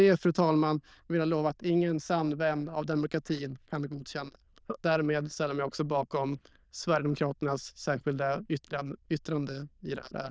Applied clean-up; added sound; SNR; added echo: neural diffusion model UNIVERSE++.